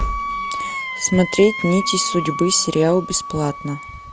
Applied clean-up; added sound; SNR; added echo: none; Wind instrument, woodwind instrument; 8 dB; none.